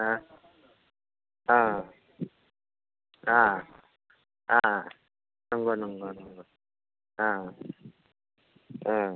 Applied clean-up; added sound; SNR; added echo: none; none; none; none.